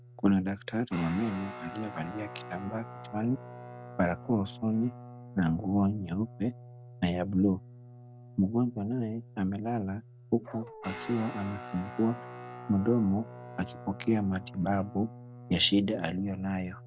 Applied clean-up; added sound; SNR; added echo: none; Guitar + Dog; 14 dB; none.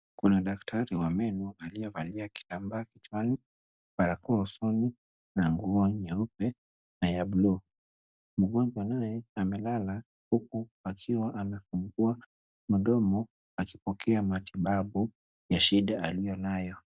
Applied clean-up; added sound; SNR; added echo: none; none; none; none.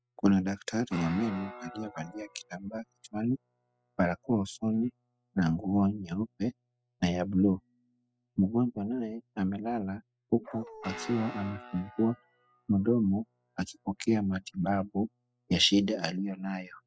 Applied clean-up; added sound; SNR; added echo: classical method spectral subtraction.